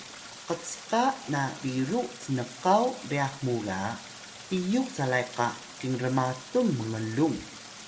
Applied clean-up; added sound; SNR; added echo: none; Stream; 15 dB; reverberation time 0.7 s.